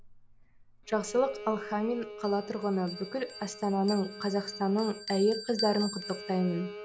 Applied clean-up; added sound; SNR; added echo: none; Bell + Bowed string instrument; 12 dB; none.